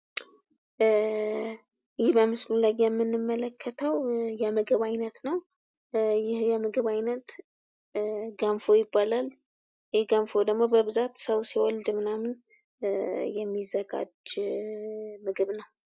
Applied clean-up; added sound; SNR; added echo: none; none; none; none.